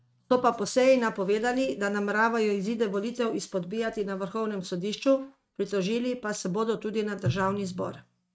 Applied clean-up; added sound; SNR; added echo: neural mask model RNNoise.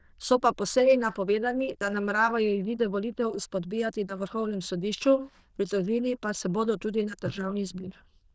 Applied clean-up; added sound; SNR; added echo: neural diffusion model UNIVERSE++.